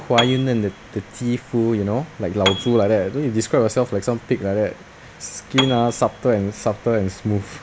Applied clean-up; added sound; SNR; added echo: none; Piano; 11 dB; none.